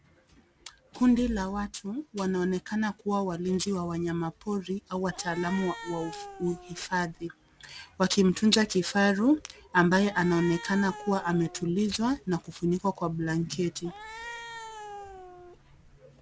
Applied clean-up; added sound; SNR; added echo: none; Cat; 14 dB; none.